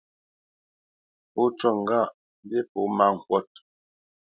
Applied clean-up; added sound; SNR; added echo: none; none; none; none.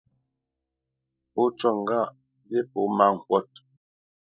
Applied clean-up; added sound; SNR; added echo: neural mask model DeepFilterNet 3.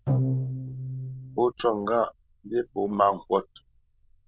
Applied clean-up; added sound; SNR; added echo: neural diffusion model UNIVERSE++.